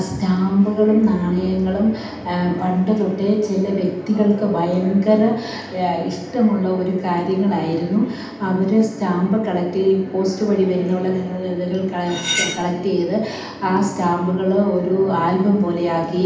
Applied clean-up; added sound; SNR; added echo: none; Cutlery, silverware; 6 dB; reverberation time 0.8 s.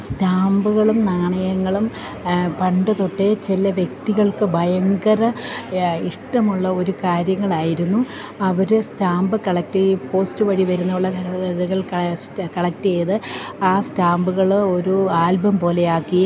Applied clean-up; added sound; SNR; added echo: none; none; none; none.